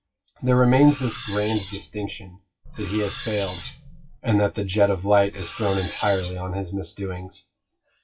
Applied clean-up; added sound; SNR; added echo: classical method WPE with log-MMSE.